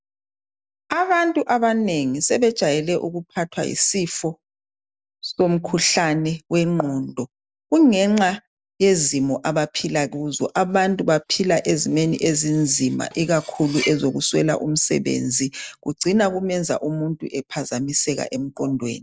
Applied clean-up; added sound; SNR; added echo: none; Cutlery, silverware; 16 dB; none.